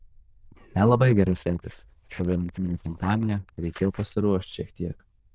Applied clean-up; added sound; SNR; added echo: neural diffusion model UNIVERSE++.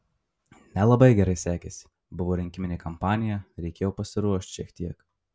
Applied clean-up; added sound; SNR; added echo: none; none; none; none.